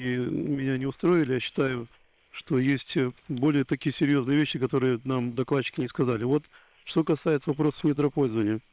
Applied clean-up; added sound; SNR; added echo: neural separator model SepFormer WHAM!.